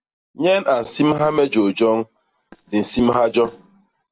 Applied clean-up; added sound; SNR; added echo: neural separator model SepFormer DNS4.